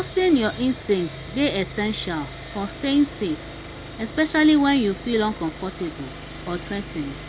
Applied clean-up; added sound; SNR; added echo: none; Sawing; 13 dB; none.